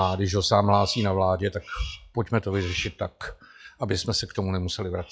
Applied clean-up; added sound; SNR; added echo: classical method log-MMSE.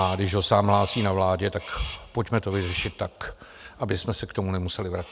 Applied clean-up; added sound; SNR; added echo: none; Crow; 17 dB; none.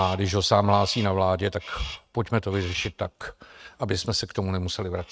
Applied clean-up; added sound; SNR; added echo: neural mask model RNNoise.